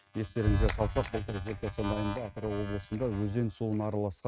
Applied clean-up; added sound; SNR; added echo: neural mask model RNNoise.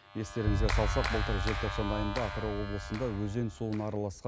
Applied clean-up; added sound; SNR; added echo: none; Clapping; 1 dB; none.